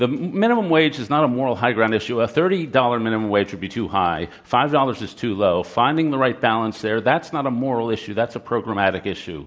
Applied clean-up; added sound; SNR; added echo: none; none; none; none.